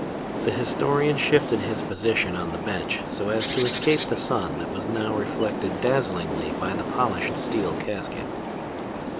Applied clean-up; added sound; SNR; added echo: none; Bird; 3 dB; none.